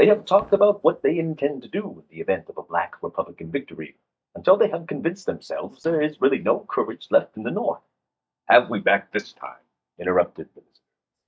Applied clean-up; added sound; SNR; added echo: neural mask model DeepFilterNet 3.